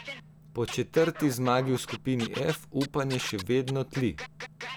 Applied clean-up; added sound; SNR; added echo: none; Scratching (performance technique); 13 dB; none.